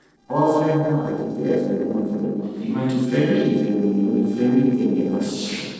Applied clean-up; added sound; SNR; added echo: neural separator model SepFormer DNS4.